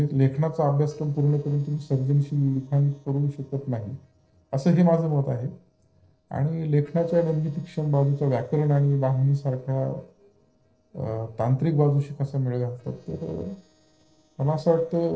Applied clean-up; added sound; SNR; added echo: neural separator model SepFormer DNS4.